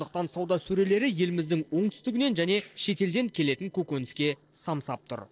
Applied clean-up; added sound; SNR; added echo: neural separator model SepFormer DNS4.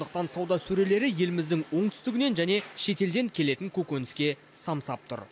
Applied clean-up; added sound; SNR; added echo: none; none; none; none.